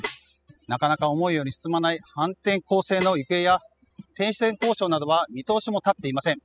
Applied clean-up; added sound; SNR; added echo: classical method spectral subtraction.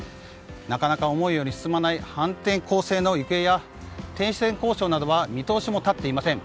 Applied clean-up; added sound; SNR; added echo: none; none; none; none.